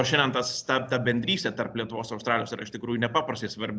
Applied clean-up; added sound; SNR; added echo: none; none; none; none.